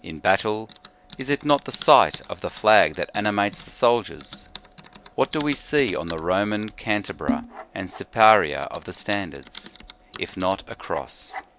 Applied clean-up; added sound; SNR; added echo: none; Typing; 15 dB; none.